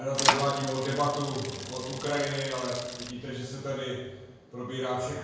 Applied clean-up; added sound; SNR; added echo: none; Bicycle; 1 dB; reverberation time 1.0 s.